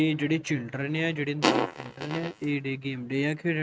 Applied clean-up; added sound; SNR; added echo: neural mask model RNNoise.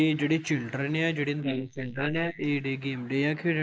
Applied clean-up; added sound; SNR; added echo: neural mask model Resemble Enhance denoiser.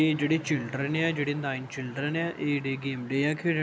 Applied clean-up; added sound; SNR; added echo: none; none; none; none.